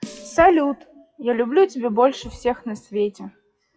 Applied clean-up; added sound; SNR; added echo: classical method WPE with log-MMSE.